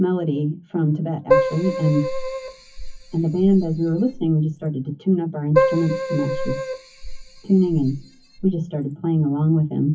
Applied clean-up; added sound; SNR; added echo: classical method WPE with log-MMSE.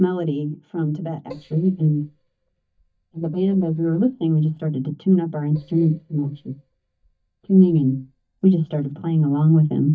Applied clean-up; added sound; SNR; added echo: neural mask model DeepFilterNet 3.